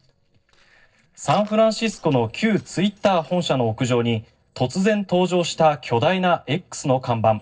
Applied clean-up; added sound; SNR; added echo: neural separator model SepFormer DNS4.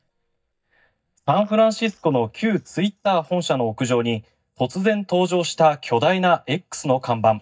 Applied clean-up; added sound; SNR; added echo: neural mask model DeepFilterNet 3.